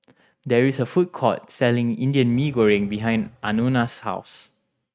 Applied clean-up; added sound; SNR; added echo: neural mask model RNNoise.